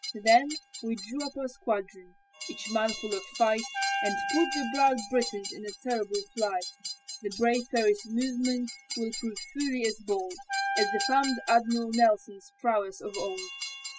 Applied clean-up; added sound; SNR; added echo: classical method spectral subtraction.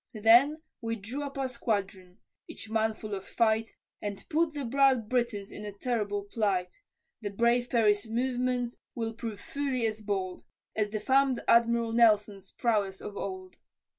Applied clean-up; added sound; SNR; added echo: none; none; none; none.